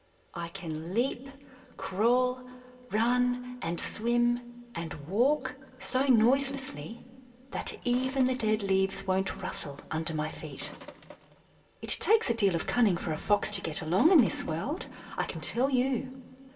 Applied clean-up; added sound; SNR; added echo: none; Sink (filling or washing); 20 dB; reverberation time 2.9 s.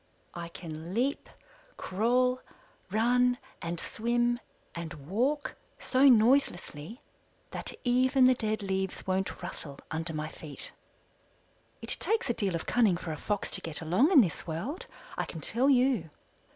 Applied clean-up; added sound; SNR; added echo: none; none; none; none.